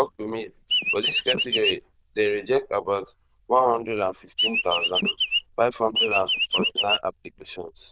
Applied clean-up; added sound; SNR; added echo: neural diffusion model UNIVERSE++.